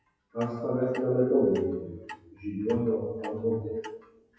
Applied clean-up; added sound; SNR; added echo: classical method WPE with log-MMSE.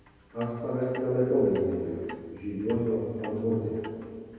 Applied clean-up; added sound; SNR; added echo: none; Clock; 19 dB; reverberation time 2.2 s.